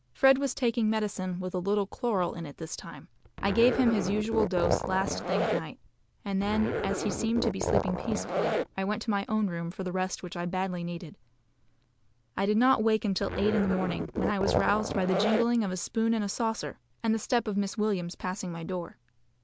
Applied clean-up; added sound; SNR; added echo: none; Zipper (clothing); 2 dB; none.